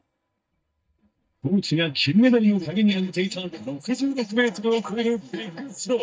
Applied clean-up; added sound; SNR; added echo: neural mask model DeepFilterNet 3.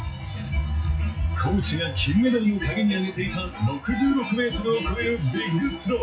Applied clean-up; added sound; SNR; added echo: classical method WPE with log-MMSE.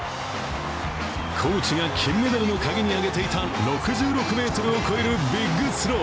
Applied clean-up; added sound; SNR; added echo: none; none; none; none.